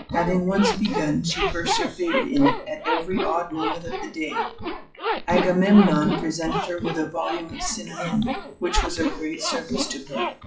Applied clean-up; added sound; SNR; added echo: classical method WPE with log-MMSE.